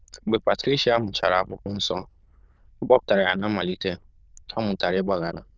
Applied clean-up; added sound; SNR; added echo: neural diffusion model UNIVERSE++.